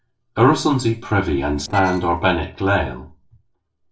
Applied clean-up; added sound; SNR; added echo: neural separator model SepFormer DNS4.